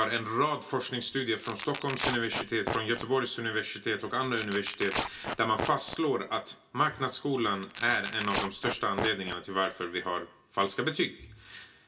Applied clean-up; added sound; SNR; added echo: none; Tearing; 6 dB; reverberation time 0.2 s.